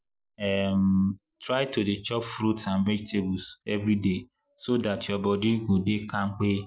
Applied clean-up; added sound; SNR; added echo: none; none; none; none.